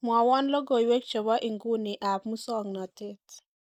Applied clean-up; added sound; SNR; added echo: neural mask model Resemble Enhance denoiser.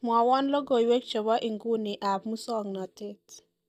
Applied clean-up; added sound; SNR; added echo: neural mask model DeepFilterNet 3.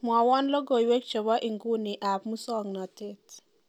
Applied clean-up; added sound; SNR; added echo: none; none; none; none.